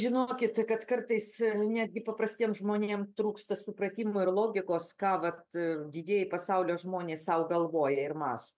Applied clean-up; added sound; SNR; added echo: none; none; none; none.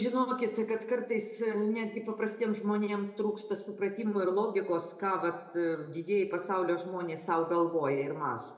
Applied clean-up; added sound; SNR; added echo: none; none; none; reverberation time 0.5 s.